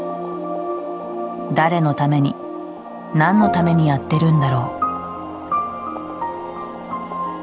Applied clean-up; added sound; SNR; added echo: none; Boiling; 19 dB; none.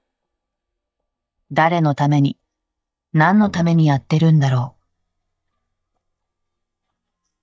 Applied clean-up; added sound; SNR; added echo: neural mask model DeepFilterNet 3.